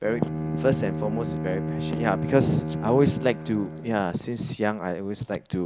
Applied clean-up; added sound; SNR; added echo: none; Bowed string instrument; 6 dB; none.